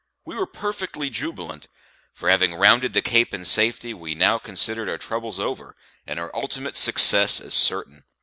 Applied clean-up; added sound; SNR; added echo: none; none; none; none.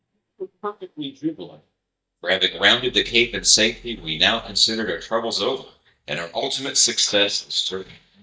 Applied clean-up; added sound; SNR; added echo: neural mask model DeepFilterNet 3.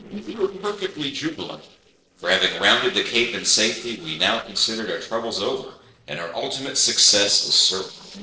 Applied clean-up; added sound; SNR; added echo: neural separator model SepFormer DNS4.